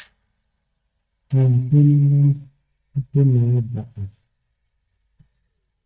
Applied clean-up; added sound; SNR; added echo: neural mask model DeepFilterNet 3.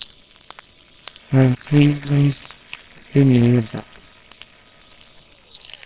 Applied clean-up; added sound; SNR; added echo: neural separator model SepFormer WHAMR!.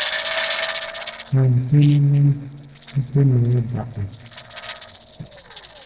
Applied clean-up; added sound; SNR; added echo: neural separator model SepFormer DNS4.